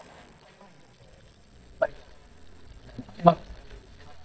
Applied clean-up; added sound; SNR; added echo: neural mask model DeepFilterNet 3.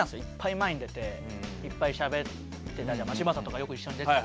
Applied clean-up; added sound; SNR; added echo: none; none; none; none.